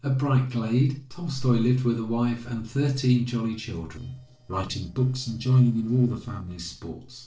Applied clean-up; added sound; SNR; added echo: neural separator model SepFormer DNS4.